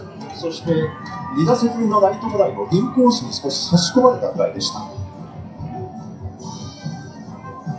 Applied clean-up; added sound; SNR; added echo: classical method WPE with log-MMSE.